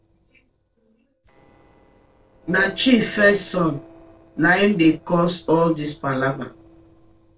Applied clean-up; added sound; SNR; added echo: neural separator model SepFormer DNS4.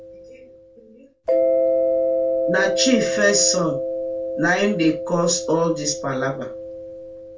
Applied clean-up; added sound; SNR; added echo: none; Mallet percussion; 0 dB; reverberation time 0.2 s.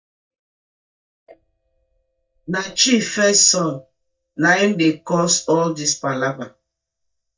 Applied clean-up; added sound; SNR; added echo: neural mask model DeepFilterNet 3.